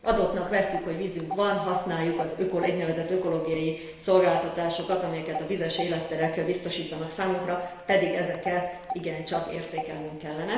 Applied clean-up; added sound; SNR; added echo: none; Telephone; 11 dB; reverberation time 1.1 s.